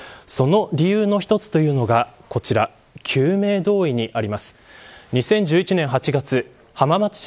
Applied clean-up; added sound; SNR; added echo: none; none; none; none.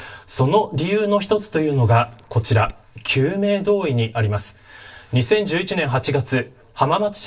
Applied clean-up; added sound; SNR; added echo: neural separator model SepFormer DNS4.